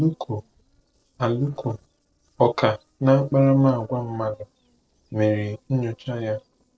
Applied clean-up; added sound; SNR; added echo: neural separator model SepFormer DNS4.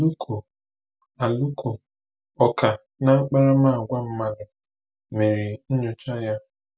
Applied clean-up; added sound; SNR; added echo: none; none; none; none.